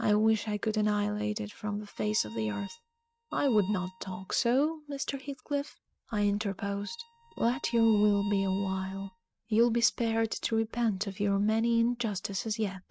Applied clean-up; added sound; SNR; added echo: neural mask model RNNoise.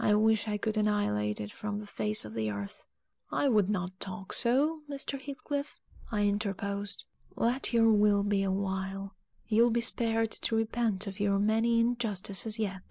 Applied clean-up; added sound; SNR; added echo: none; none; none; none.